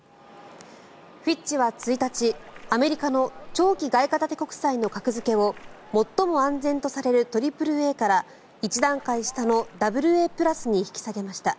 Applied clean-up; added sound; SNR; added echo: none; Splash, splatter; 19 dB; none.